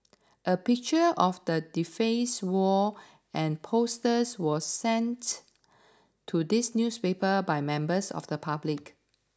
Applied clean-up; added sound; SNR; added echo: none; none; none; none.